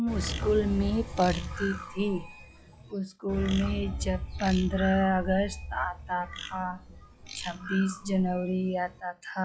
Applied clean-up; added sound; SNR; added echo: classical method log-MMSE.